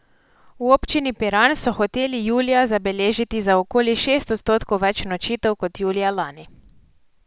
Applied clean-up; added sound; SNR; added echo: none; none; none; none.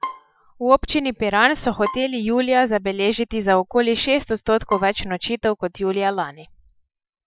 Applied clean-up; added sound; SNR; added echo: classical method Wiener filter.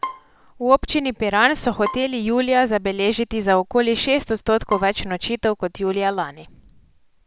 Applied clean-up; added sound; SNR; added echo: none; Bowed string instrument; 16 dB; none.